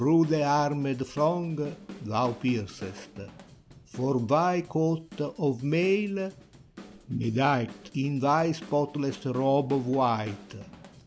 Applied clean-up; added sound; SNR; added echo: none; Drum / Drum kit; 20 dB; none.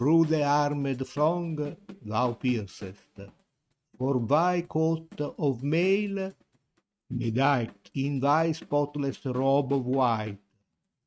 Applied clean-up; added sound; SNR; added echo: neural mask model RNNoise.